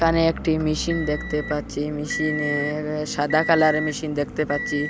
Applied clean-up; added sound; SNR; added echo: none; Motor vehicle (road) / Engine; 8 dB; none.